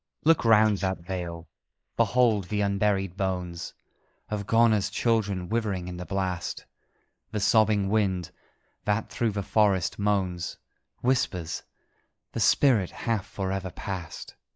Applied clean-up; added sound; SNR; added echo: neural mask model Resemble Enhance denoiser.